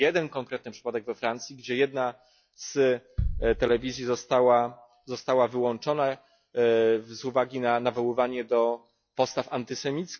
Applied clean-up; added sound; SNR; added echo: classical method log-MMSE.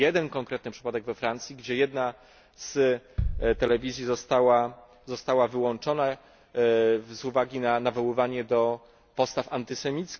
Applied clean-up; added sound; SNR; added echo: none; Bass drum; 11 dB; none.